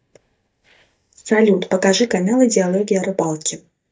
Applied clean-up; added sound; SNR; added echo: neural mask model DeepFilterNet 3.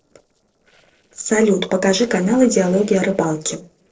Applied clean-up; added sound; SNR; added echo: neural separator model SepFormer DNS4.